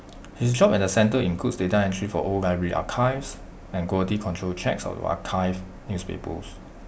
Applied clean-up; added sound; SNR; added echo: none; none; none; none.